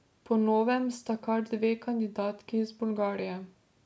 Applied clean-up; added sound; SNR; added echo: none; none; none; none.